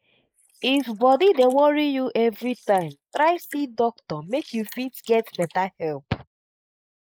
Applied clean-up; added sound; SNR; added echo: neural mask model Resemble Enhance denoiser.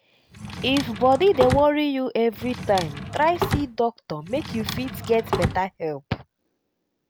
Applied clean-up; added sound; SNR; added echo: none; Drawer open or close; 7 dB; none.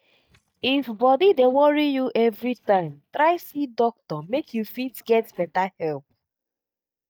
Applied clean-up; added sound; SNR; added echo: neural mask model DeepFilterNet 3.